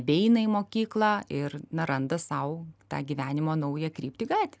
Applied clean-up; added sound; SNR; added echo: none; none; none; none.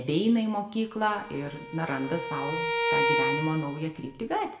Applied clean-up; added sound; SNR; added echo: none; Bowed string instrument; 1 dB; reverberation time 0.6 s.